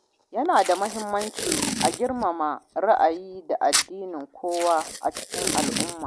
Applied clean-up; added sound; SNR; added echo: none; Packing tape, duct tape; 5 dB; none.